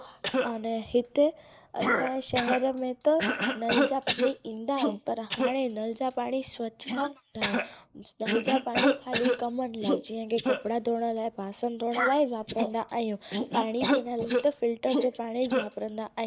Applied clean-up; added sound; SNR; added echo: neural mask model Resemble Enhance denoiser.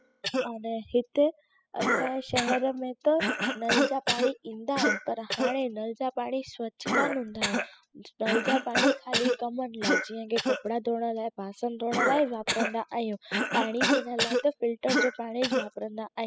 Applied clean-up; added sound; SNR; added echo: classical method spectral subtraction.